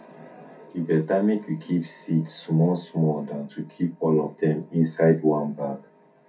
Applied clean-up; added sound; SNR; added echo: none; none; none; reverberation time 0.3 s.